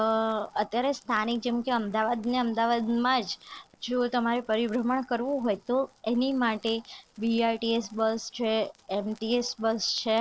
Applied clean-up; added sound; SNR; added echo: neural separator model SepFormer DNS4.